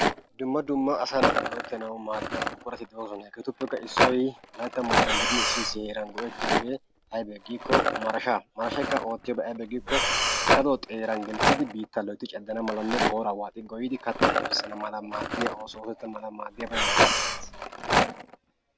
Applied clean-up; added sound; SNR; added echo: none; Rattle + Breathing; -3 dB; none.